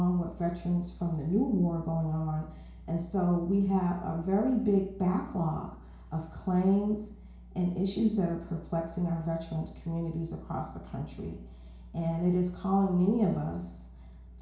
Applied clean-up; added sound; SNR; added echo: none; none; none; reverberation time 0.6 s.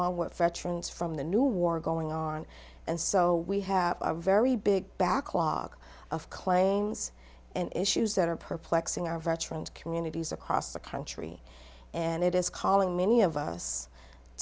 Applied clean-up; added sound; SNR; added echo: none; none; none; none.